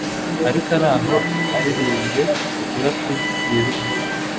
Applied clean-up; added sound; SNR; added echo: none; Alarm; 1 dB; none.